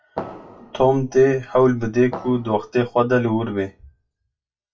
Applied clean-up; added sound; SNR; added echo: classical method WPE with log-MMSE.